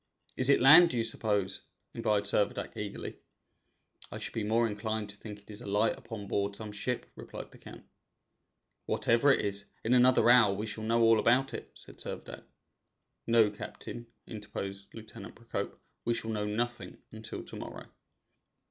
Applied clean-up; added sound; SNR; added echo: none; none; none; none.